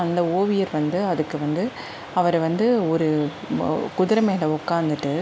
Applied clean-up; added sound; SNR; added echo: none; none; none; none.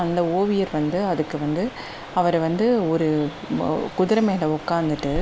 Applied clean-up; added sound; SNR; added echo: none; Water; 17 dB; none.